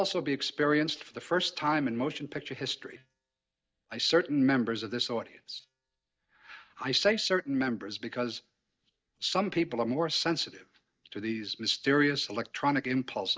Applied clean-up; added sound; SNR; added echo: neural mask model DeepFilterNet 3.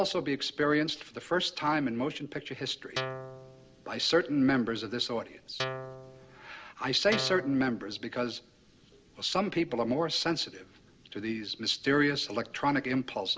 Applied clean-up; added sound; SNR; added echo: none; Guitar; 8 dB; none.